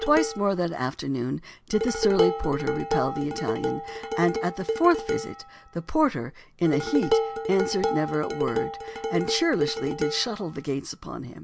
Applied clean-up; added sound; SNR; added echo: none; Dishes, pots, and pans; 4 dB; none.